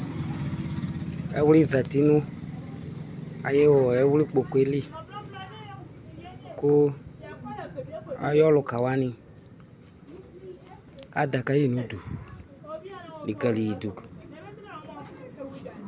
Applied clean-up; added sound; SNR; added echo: none; none; none; none.